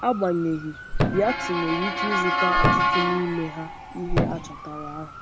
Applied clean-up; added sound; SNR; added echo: none; Thump, thud + Motor vehicle (road) / Siren; -2 dB; none.